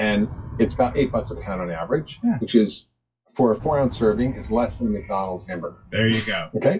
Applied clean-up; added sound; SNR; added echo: classical method WPE with log-MMSE.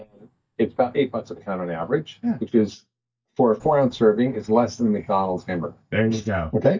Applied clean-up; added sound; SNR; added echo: neural mask model DeepFilterNet 3.